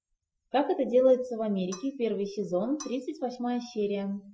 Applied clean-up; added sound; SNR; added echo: classical method Wiener filter.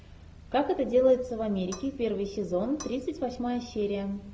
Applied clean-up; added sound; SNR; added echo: none; Cutlery, silverware / Dishes, pots, and pans; 19 dB; none.